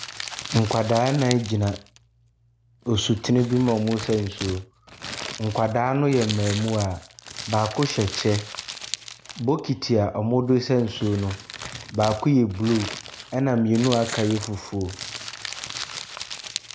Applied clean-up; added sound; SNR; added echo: none; Crumpling, crinkling; 12 dB; none.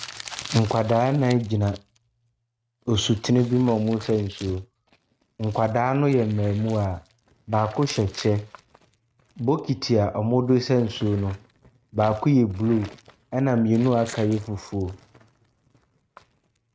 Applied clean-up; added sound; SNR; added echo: neural mask model RNNoise.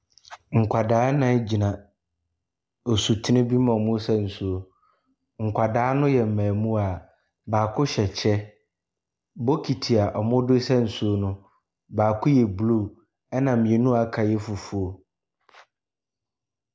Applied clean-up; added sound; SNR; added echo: none; none; none; none.